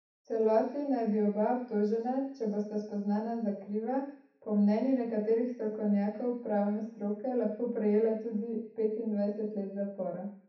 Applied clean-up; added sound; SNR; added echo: none; none; none; reverberation time 0.7 s.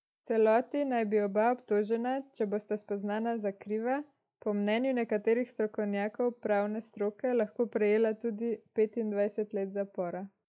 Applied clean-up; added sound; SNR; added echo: none; none; none; none.